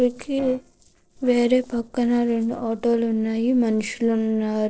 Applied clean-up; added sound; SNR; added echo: neural separator model SepFormer DNS4.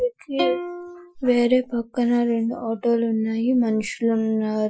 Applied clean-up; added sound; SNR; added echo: classical method Wiener filter.